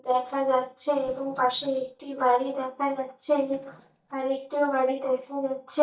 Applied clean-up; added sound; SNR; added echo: neural mask model DeepFilterNet 3.